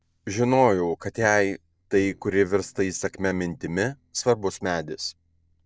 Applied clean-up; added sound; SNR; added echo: neural separator model SepFormer DNS4.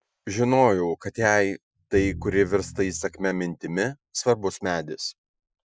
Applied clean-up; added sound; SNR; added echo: classical method Wiener filter.